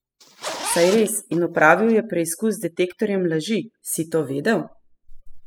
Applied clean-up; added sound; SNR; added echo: classical method spectral subtraction.